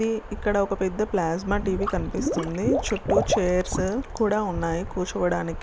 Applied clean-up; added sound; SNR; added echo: none; Liquid; 5 dB; none.